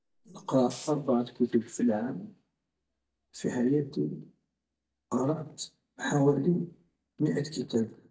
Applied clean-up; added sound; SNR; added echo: neural mask model DeepFilterNet 3.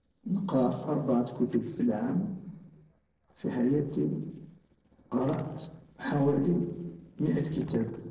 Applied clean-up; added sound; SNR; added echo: neural separator model SepFormer DNS4.